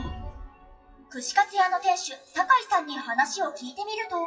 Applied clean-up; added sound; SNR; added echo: classical method WPE with log-MMSE.